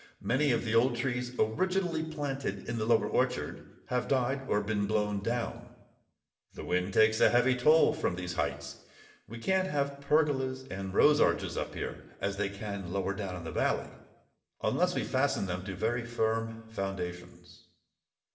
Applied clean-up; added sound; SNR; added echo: none; none; none; reverberation time 0.8 s.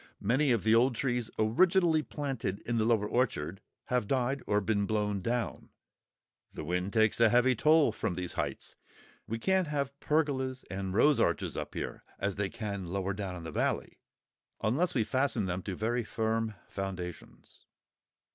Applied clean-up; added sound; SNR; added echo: none; none; none; none.